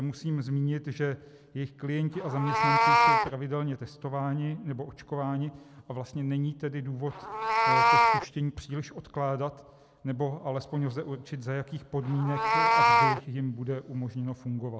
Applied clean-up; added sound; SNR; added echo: none; Meow; -3 dB; none.